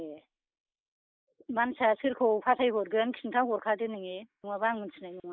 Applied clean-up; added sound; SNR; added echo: neural mask model Resemble Enhance denoiser.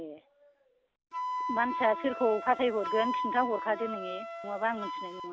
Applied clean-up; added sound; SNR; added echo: none; Wind instrument, woodwind instrument; 5 dB; none.